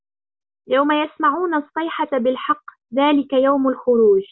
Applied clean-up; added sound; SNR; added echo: none; none; none; none.